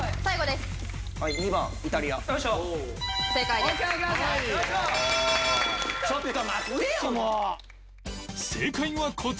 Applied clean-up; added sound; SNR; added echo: none; Bass guitar; 12 dB; none.